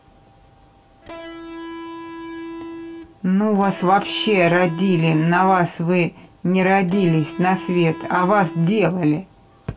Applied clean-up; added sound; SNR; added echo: none; Electric guitar; 14 dB; reverberation time 0.2 s.